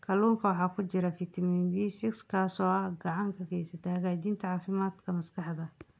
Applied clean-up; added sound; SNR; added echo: none; none; none; none.